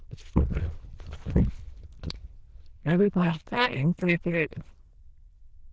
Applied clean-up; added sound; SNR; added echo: neural diffusion model UNIVERSE++.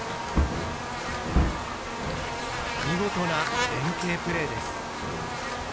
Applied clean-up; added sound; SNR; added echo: none; Buzz + Wood; -3 dB; none.